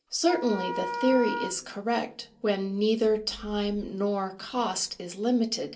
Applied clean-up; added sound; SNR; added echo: none; Wind instrument, woodwind instrument; 6 dB; reverberation time 0.2 s.